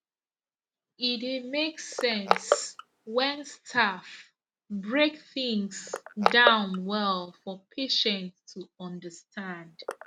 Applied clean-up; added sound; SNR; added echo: none; Crushing; 6 dB; none.